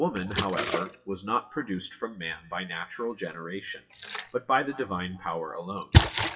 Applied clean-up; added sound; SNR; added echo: classical method WPE with log-MMSE.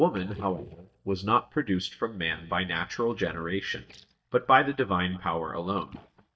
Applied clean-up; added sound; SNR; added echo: neural mask model DeepFilterNet 3.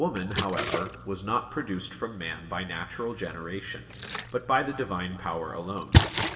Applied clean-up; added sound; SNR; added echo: none; Splash, splatter; -1 dB; reverberation time 1.8 s.